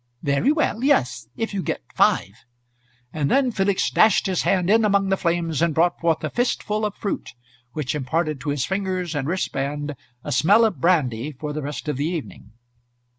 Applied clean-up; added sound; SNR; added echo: none; none; none; none.